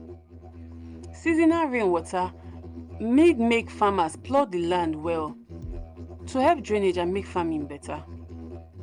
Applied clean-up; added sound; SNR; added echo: none; Bass drum + Musical instrument; 14 dB; none.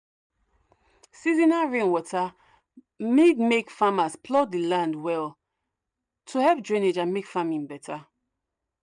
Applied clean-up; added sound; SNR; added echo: none; none; none; none.